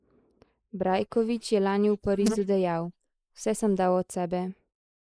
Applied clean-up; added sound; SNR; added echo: neural mask model Resemble Enhance denoiser.